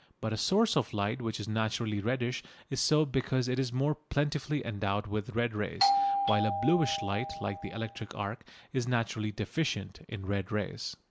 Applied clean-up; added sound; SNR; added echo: none; Doorbell; 0 dB; none.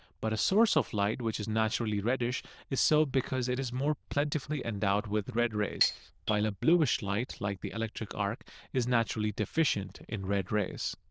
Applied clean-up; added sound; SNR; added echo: neural diffusion model UNIVERSE++.